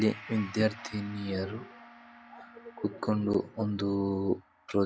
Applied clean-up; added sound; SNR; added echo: none; Wind instrument, woodwind instrument + Gong; 19 dB; none.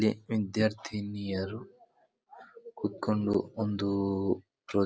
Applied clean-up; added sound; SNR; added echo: none; none; none; none.